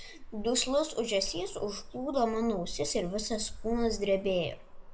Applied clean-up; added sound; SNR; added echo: none; Traffic noise, roadway noise; 10 dB; reverberation time 0.4 s.